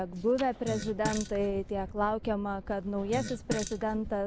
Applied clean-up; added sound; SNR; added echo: none; Fart; 9 dB; none.